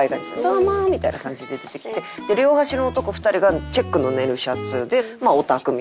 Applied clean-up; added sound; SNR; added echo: none; none; none; none.